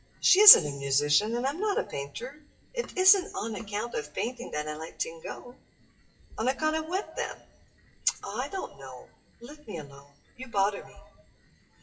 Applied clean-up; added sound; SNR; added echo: classical method WPE with log-MMSE.